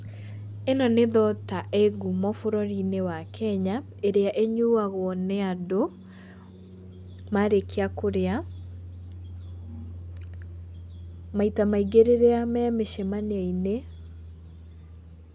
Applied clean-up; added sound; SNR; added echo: none; none; none; none.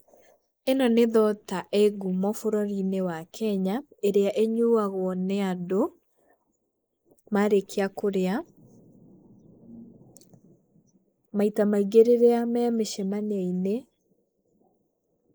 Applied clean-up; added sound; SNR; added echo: neural mask model Resemble Enhance denoiser.